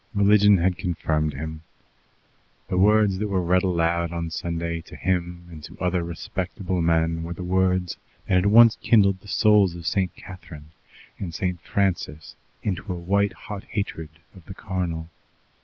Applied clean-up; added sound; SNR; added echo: none; none; none; none.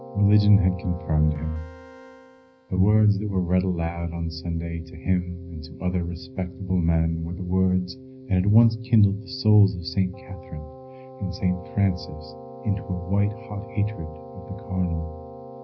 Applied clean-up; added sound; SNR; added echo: none; Keyboard (musical); 17 dB; reverberation time 0.4 s.